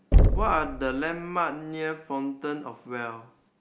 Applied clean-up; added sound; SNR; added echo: none; Knock; -4 dB; none.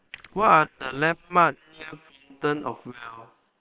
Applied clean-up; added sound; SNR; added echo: neural separator model SepFormer WHAM!.